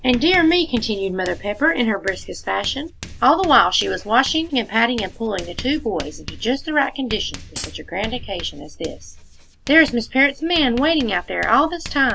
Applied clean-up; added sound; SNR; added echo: none; Hi-hat + Writing; 14 dB; none.